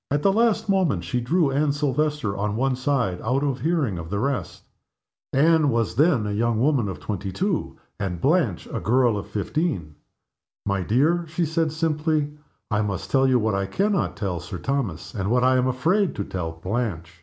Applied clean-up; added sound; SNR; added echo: none; none; none; none.